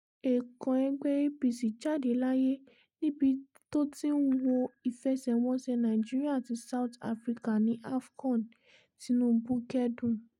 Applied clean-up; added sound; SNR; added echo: neural mask model DeepFilterNet 3.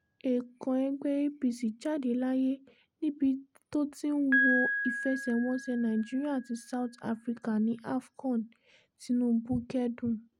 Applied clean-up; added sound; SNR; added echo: none; Piano; 7 dB; none.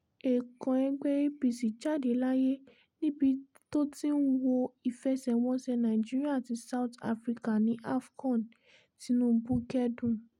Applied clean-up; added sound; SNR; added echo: none; none; none; none.